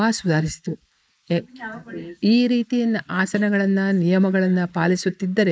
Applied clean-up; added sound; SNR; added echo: neural mask model Resemble Enhance denoiser.